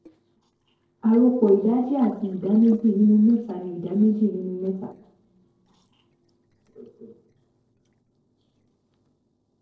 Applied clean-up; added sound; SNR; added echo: neural separator model SepFormer DNS4.